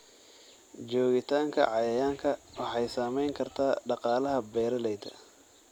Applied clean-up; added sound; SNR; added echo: none; none; none; none.